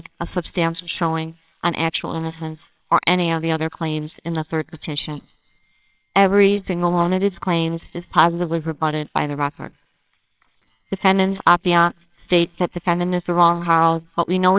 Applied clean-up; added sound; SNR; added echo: neural separator model SepFormer WHAMR!.